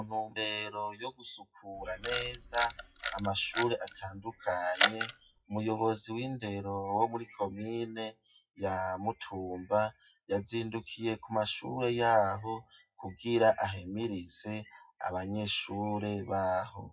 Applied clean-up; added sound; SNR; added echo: classical method WPE with log-MMSE.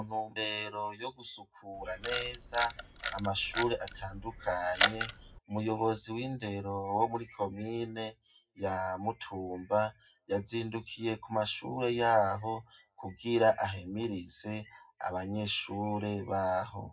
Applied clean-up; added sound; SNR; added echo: none; Camera; -1 dB; reverberation time 0.3 s.